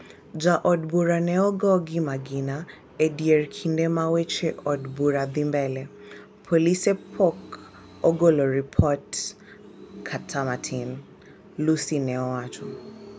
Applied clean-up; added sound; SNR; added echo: none; none; none; none.